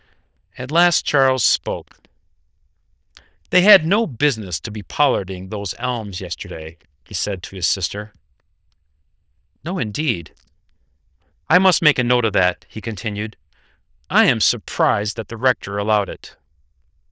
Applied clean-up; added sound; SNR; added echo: neural diffusion model UNIVERSE++.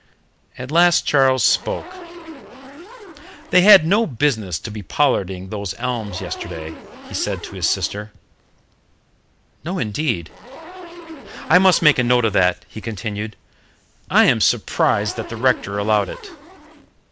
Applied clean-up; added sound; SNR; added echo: none; Zipper (clothing); 17 dB; none.